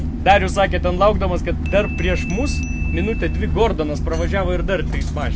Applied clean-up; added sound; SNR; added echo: none; Glass / Bell; 19 dB; none.